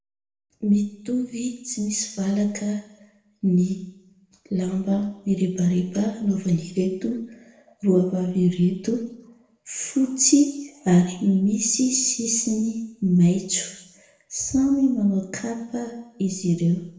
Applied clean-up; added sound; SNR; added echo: none; none; none; reverberation time 0.8 s.